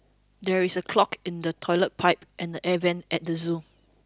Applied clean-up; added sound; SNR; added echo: none; none; none; none.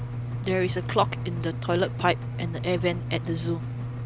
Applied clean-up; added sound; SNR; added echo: none; Engine; 3 dB; none.